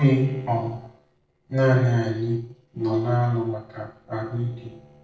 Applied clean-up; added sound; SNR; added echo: neural separator model SepFormer DNS4.